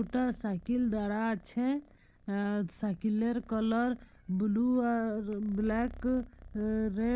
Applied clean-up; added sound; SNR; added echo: none; Purr; 19 dB; none.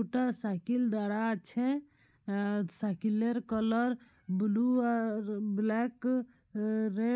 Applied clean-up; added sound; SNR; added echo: none; none; none; none.